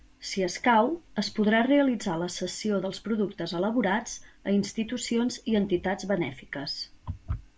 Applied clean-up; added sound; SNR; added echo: none; none; none; none.